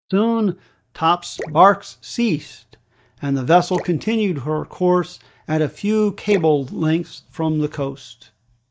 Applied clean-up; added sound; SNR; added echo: neural mask model DeepFilterNet 3.